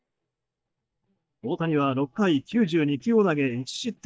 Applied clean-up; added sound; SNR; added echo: neural mask model DeepFilterNet 3.